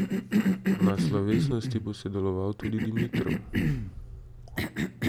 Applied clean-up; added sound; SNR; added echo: none; Cough; -3 dB; none.